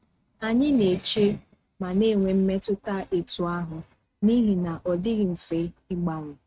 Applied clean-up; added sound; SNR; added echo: neural mask model RNNoise.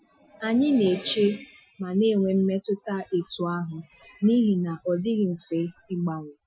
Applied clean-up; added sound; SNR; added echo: classical method Wiener filter.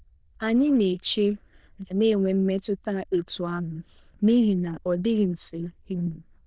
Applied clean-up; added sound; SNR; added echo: neural diffusion model UNIVERSE++.